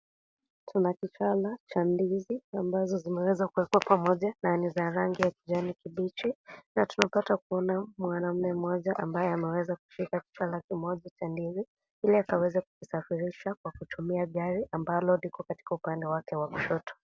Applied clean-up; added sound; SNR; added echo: none; none; none; none.